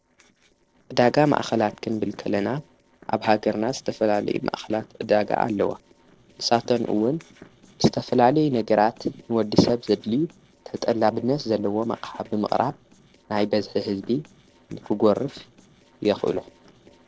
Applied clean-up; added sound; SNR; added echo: neural separator model SepFormer DNS4.